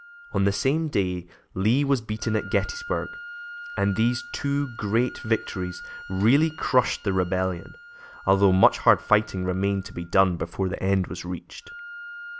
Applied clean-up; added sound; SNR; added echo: none; Wind instrument, woodwind instrument; 17 dB; none.